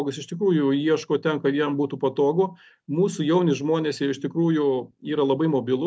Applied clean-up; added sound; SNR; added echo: none; none; none; none.